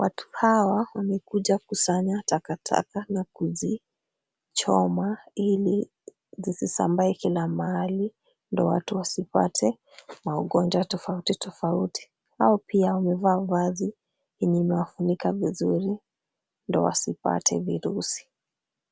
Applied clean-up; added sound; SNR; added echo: none; none; none; none.